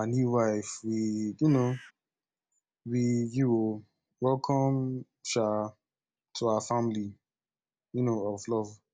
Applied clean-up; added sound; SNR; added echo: none; Bird; 20 dB; none.